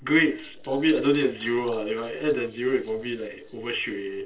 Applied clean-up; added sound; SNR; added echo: neural separator model SepFormer DNS4.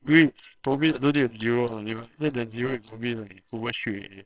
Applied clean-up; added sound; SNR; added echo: neural separator model SepFormer WHAMR!.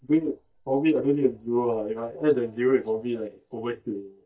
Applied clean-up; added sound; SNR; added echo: neural mask model DeepFilterNet 3.